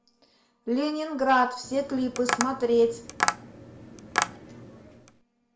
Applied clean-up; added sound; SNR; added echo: none; Tap; 4 dB; reverberation time 0.4 s.